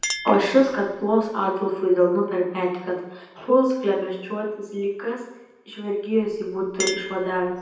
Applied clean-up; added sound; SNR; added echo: none; Chink, clink; 15 dB; reverberation time 0.9 s.